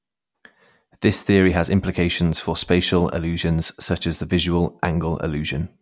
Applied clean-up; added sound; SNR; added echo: none; none; none; none.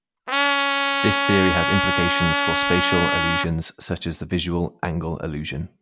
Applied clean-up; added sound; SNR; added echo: none; Trumpet; -3 dB; none.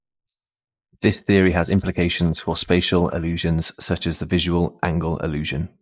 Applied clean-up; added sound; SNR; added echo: neural mask model Resemble Enhance denoiser.